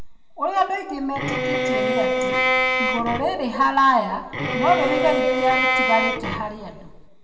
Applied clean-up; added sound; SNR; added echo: none; Bowed string instrument; 0 dB; reverberation time 0.7 s.